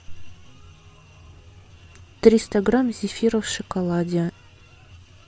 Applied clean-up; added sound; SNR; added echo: none; none; none; none.